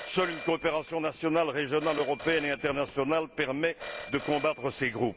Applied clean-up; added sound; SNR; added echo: none; Telephone; 8 dB; none.